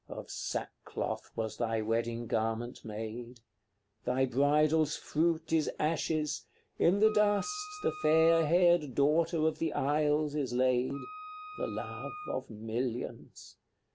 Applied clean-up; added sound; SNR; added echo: none; Wind instrument, woodwind instrument; 14 dB; none.